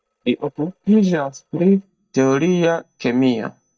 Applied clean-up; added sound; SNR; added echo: neural mask model DeepFilterNet 3.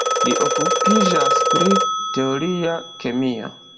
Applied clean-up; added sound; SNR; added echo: none; Telephone; -2 dB; reverberation time 2.1 s.